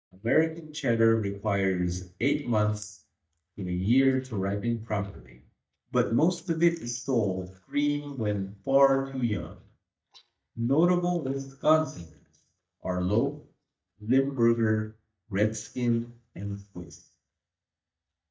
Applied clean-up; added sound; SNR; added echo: neural mask model DeepFilterNet 3.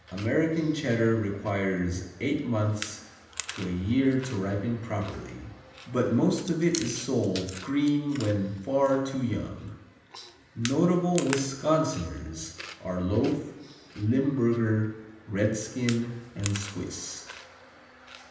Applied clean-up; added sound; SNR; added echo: none; Chewing, mastication; 16 dB; reverberation time 0.9 s.